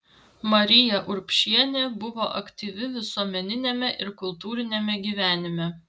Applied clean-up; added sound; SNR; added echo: none; none; none; none.